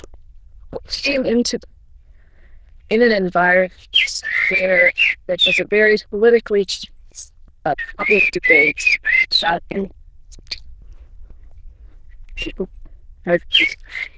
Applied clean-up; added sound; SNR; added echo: neural diffusion model UNIVERSE++.